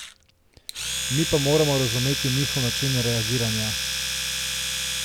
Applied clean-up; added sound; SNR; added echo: none; Domestic sounds, home sounds; 1 dB; none.